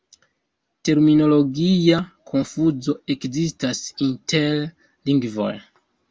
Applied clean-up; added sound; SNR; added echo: none; none; none; none.